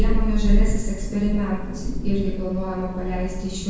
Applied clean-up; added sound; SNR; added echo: none; Thunder; -4 dB; reverberation time 1.0 s.